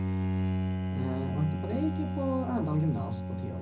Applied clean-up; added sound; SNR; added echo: none; Bowed string instrument; -1 dB; reverberation time 0.4 s.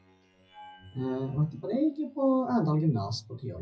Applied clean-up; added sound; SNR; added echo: classical method WPE with log-MMSE.